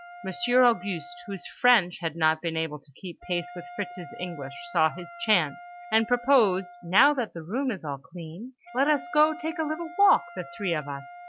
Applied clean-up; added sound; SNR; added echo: none; Wind instrument, woodwind instrument; 17 dB; none.